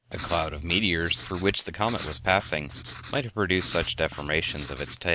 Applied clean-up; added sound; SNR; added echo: none; Writing; 10 dB; none.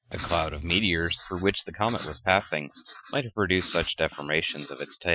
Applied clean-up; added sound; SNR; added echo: classical method Wiener filter.